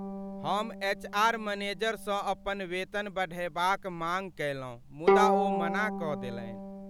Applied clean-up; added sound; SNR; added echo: none; Bowed string instrument; 1 dB; none.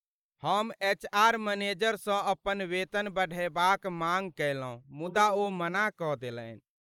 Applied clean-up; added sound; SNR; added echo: neural mask model Resemble Enhance denoiser.